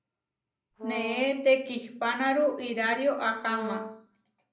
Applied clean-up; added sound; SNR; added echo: none; Brass instrument; 10 dB; reverberation time 0.5 s.